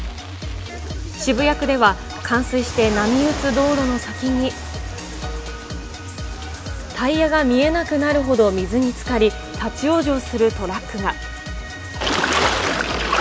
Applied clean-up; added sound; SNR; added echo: none; none; none; none.